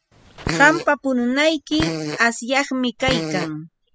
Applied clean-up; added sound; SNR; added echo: classical method spectral subtraction.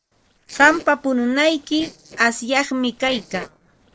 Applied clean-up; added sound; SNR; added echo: neural separator model SepFormer DNS4.